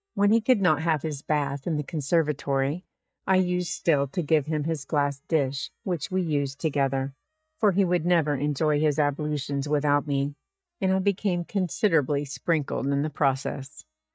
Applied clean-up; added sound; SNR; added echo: neural mask model DeepFilterNet 3.